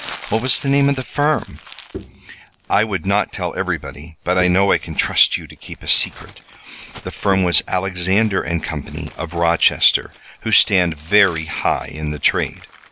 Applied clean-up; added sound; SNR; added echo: none; Crumpling, crinkling + Bowed string instrument; 19 dB; none.